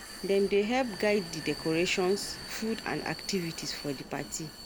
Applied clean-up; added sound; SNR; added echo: none; Vehicle; 12 dB; none.